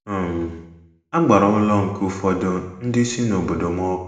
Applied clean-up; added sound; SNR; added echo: none; none; none; reverberation time 0.8 s.